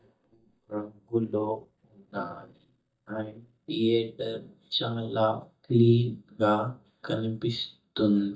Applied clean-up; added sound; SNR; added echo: neural mask model DeepFilterNet 3.